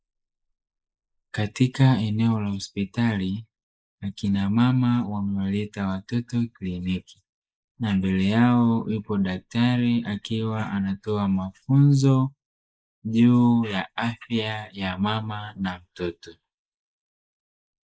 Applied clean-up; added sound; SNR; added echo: neural mask model Resemble Enhance denoiser.